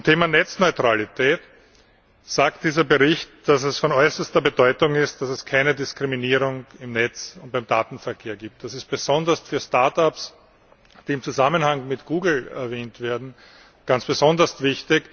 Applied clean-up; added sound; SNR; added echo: none; none; none; none.